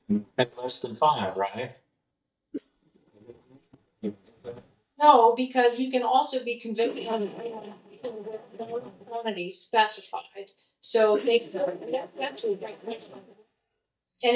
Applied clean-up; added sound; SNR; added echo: neural mask model DeepFilterNet 3.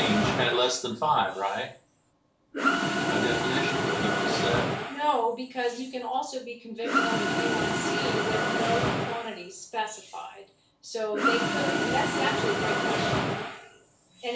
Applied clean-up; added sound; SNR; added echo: none; Mechanisms; -2 dB; reverberation time 0.3 s.